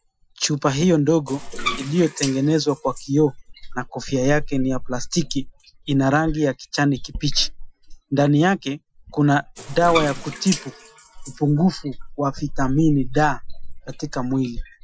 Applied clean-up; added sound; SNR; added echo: classical method Wiener filter.